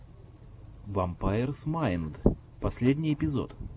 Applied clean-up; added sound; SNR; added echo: none; none; none; none.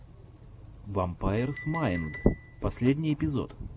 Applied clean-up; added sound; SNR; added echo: none; Chink, clink; 18 dB; none.